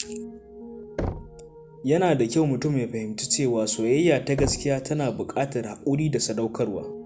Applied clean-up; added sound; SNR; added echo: none; Knock + Piano; 13 dB; none.